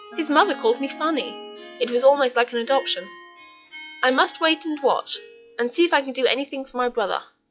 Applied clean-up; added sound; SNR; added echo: classical method log-MMSE.